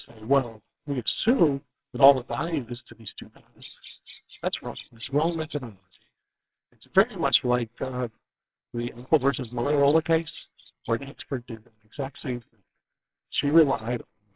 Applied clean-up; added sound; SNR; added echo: neural separator model SepFormer WHAMR!.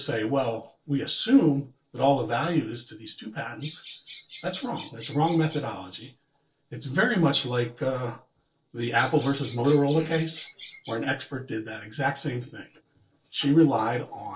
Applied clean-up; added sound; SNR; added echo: neural separator model SepFormer DNS4.